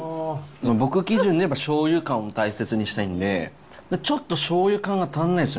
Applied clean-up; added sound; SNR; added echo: none; none; none; none.